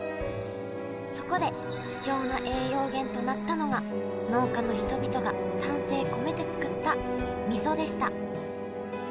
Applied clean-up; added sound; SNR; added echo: none; Wind instrument, woodwind instrument; 4 dB; none.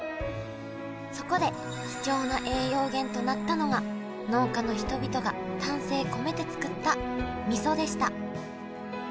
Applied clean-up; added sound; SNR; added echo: none; none; none; none.